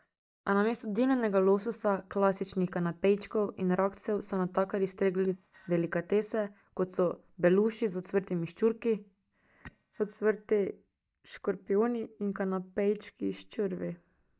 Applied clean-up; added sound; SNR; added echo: neural mask model DeepFilterNet 3.